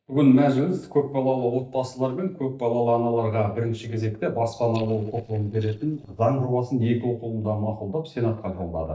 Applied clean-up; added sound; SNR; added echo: neural mask model DeepFilterNet 3.